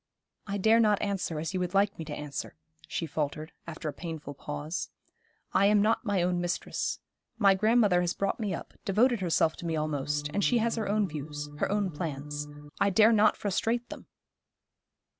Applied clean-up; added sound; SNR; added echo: none; Organ; 12 dB; none.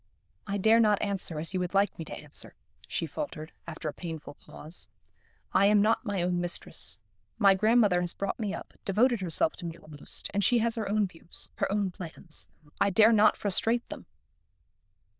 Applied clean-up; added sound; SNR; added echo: neural diffusion model UNIVERSE++.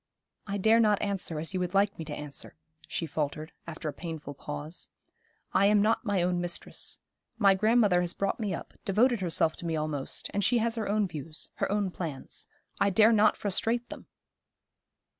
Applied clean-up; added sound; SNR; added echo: none; none; none; none.